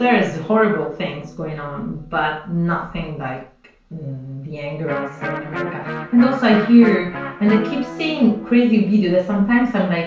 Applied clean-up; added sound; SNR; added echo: none; Electric guitar; 13 dB; reverberation time 0.3 s.